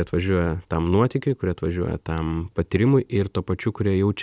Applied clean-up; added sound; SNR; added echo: none; none; none; none.